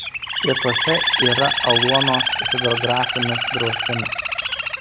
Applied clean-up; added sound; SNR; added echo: none; Bird; -3 dB; none.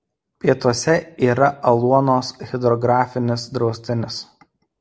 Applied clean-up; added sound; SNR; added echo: none; none; none; none.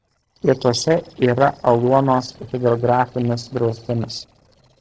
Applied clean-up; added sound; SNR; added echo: neural separator model SepFormer DNS4.